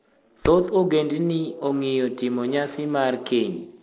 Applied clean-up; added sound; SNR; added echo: neural separator model SepFormer DNS4.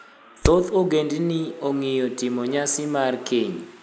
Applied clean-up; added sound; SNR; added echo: none; Hammer; 1 dB; none.